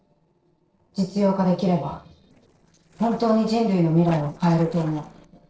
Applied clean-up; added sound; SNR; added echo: neural separator model SepFormer DNS4.